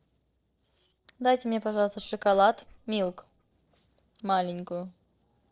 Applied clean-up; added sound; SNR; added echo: neural separator model SepFormer DNS4.